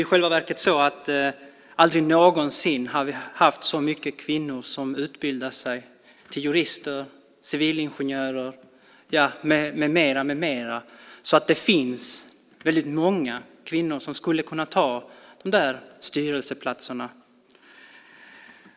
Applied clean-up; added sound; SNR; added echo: none; none; none; none.